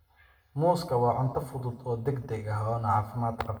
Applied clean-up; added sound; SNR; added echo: none; none; none; reverberation time 1.1 s.